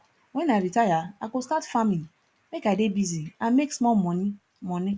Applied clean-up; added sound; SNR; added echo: none; none; none; none.